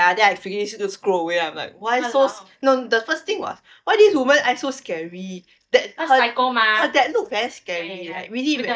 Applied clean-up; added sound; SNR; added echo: neural mask model DeepFilterNet 3.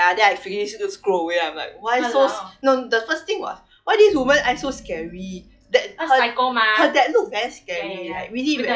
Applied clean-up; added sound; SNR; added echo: classical method log-MMSE.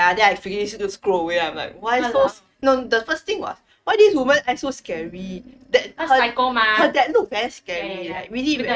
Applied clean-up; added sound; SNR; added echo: neural mask model RNNoise.